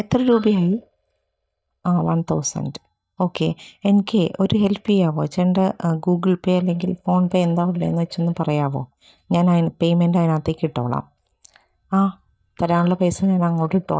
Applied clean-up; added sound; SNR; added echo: neural mask model DeepFilterNet 3.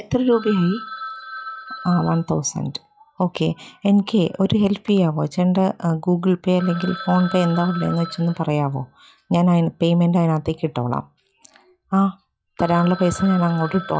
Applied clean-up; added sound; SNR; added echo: classical method log-MMSE.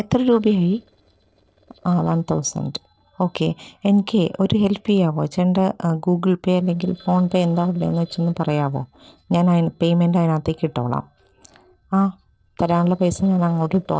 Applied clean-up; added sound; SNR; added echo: neural separator model SepFormer DNS4.